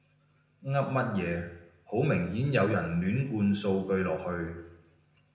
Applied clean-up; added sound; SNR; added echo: none; none; none; reverberation time 0.8 s.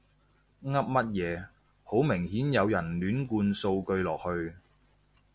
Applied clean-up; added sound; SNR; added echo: none; none; none; none.